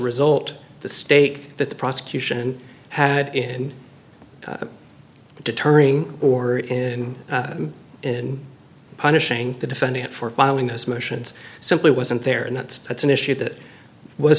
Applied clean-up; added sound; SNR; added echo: none; none; none; none.